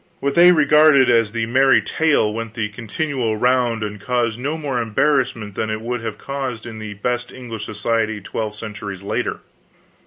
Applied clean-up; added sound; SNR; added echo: none; none; none; none.